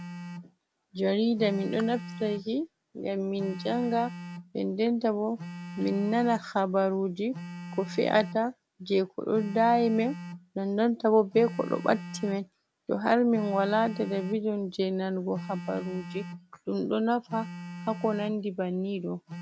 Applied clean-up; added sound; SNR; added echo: none; Telephone; 14 dB; none.